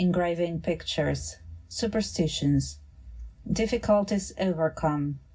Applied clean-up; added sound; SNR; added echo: none; none; none; reverberation time 0.4 s.